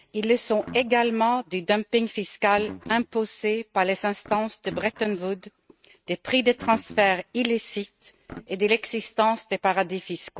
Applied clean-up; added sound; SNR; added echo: neural mask model RNNoise.